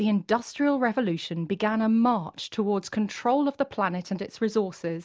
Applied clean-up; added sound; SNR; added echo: none; none; none; none.